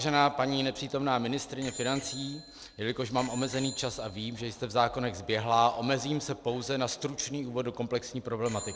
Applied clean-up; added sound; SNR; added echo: none; Bicycle bell; 18 dB; none.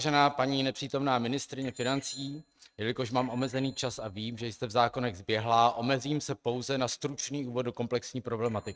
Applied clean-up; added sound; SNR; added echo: neural mask model RNNoise.